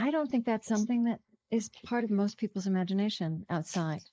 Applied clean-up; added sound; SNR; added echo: neural mask model Resemble Enhance denoiser.